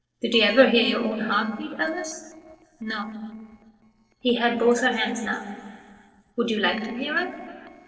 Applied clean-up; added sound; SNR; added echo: neural separator model SepFormer DNS4.